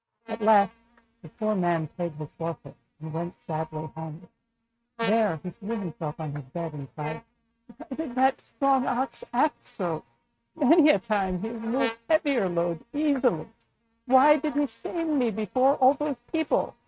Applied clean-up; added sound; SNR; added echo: neural mask model RNNoise.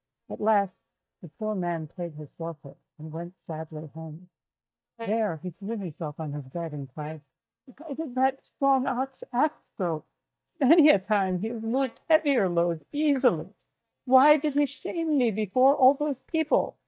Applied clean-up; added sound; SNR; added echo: neural mask model DeepFilterNet 3.